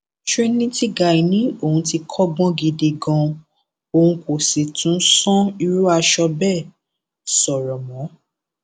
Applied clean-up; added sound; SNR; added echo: none; none; none; none.